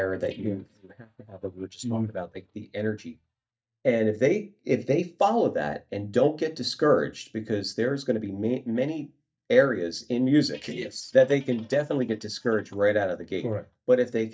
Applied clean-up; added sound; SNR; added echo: neural mask model DeepFilterNet 3.